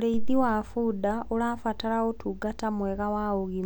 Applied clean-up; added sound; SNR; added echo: none; none; none; none.